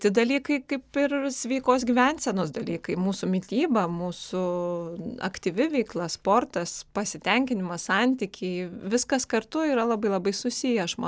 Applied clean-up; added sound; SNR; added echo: none; none; none; none.